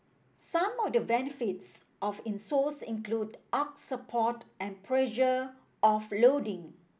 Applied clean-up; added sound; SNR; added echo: none; none; none; none.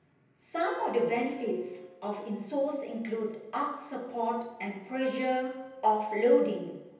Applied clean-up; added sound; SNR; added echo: none; Wind instrument, woodwind instrument; 17 dB; reverberation time 0.9 s.